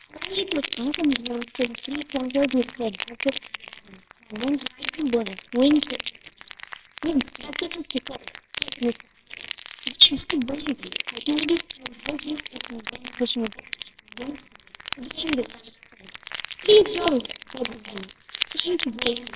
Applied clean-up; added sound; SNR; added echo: neural separator model SepFormer WHAMR!.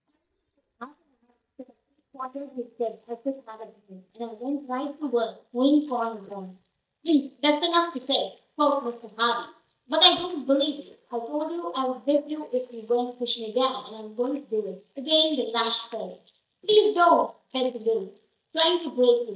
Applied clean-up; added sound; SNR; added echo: neural mask model DeepFilterNet 3.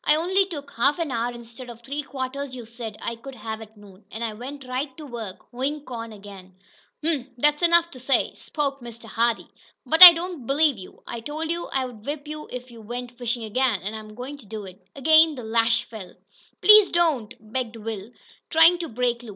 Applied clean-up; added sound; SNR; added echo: none; none; none; none.